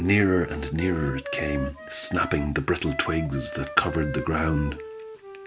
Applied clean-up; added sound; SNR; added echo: none; Wind instrument, woodwind instrument; 12 dB; none.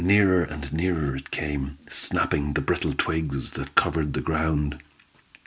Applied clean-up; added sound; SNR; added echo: none; none; none; none.